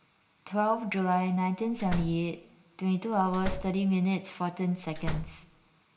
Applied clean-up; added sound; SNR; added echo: none; Slam; 7 dB; reverberation time 0.9 s.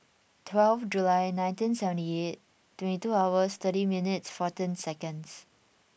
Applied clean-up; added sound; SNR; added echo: none; none; none; none.